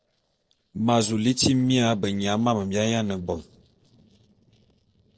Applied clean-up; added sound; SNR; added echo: neural separator model SepFormer DNS4.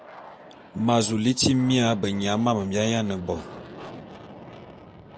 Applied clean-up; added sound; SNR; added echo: none; Aircraft; 17 dB; none.